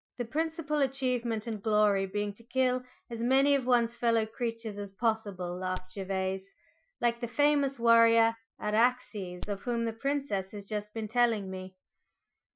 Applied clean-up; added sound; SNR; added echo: classical method Wiener filter.